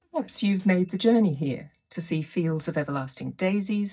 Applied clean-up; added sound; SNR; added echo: neural mask model DeepFilterNet 3.